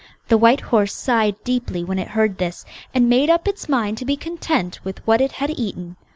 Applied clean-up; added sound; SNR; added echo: none; none; none; none.